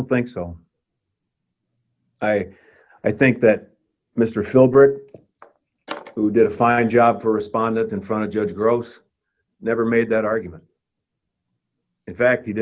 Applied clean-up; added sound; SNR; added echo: none; none; none; none.